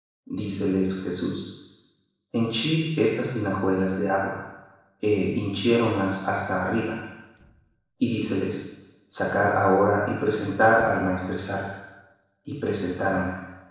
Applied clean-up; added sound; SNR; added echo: neural separator model SepFormer DNS4.